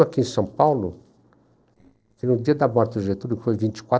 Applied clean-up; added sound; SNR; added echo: neural separator model SepFormer DNS4.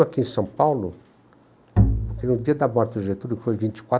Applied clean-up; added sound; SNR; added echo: none; Bowed string instrument; 0 dB; none.